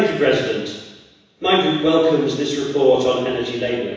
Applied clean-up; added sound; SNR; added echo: none; none; none; reverberation time 1.1 s.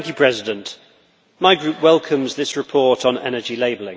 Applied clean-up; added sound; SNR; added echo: none; none; none; none.